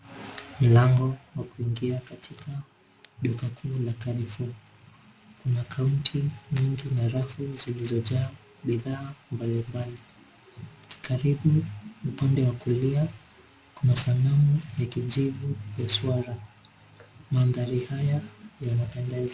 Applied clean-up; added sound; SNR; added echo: none; none; none; none.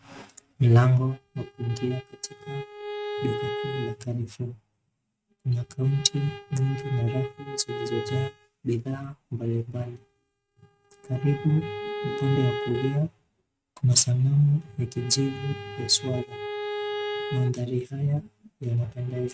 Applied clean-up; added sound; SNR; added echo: neural mask model RNNoise.